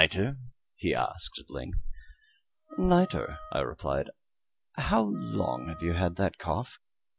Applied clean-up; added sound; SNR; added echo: none; Wind instrument, woodwind instrument; 18 dB; none.